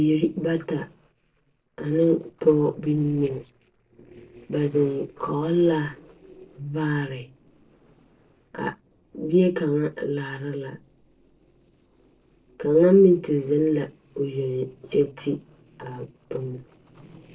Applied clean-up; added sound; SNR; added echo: neural separator model SepFormer DNS4.